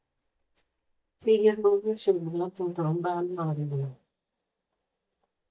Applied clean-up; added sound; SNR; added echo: neural mask model DeepFilterNet 3.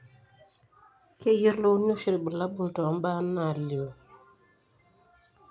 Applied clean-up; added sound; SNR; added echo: none; none; none; none.